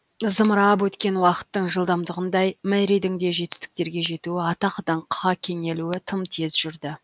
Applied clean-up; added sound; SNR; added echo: none; none; none; none.